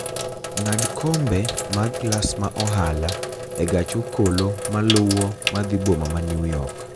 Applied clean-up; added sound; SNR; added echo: none; Sink (filling or washing); 5 dB; none.